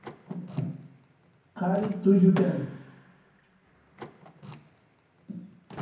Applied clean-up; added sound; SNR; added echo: none; Door / Car; 15 dB; reverberation time 0.9 s.